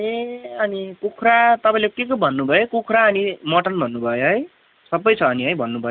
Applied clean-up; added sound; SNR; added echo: none; none; none; none.